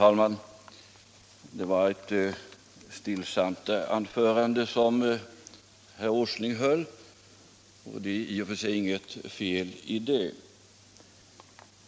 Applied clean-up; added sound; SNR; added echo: none; none; none; none.